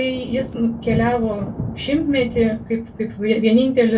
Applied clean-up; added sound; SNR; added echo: none; Thunder; 11 dB; reverberation time 0.2 s.